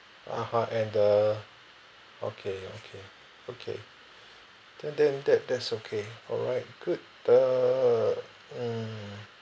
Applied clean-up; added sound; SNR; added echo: none; none; none; none.